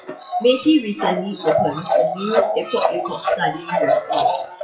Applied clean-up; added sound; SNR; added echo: classical method WPE with log-MMSE.